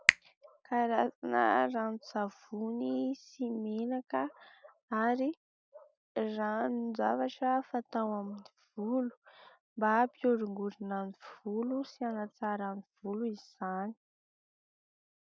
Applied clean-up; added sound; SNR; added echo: none; Finger snapping; 2 dB; none.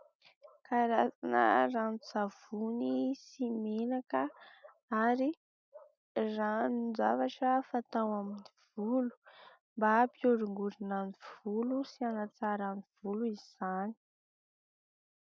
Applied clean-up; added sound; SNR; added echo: none; none; none; none.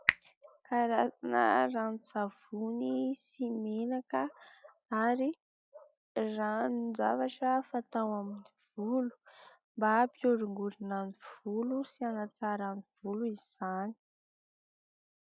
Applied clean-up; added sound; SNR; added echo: classical method log-MMSE.